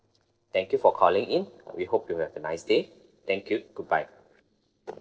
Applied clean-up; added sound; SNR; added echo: neural separator model SepFormer DNS4.